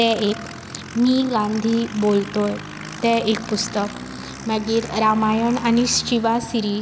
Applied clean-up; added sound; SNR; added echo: none; Aircraft; 14 dB; none.